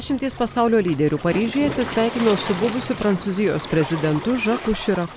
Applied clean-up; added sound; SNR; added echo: none; Waves, surf; 11 dB; none.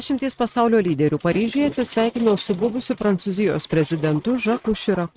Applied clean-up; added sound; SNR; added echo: neural mask model RNNoise.